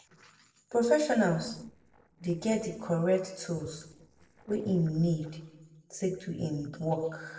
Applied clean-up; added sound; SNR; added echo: neural separator model SepFormer DNS4.